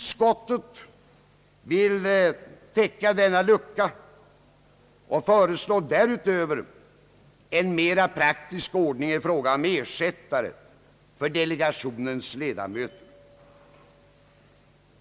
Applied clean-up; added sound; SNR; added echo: none; none; none; none.